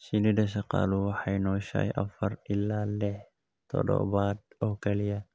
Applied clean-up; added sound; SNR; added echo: none; none; none; none.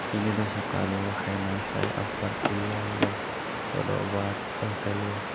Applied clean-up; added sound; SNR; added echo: none; Waves, surf + Run; 0 dB; none.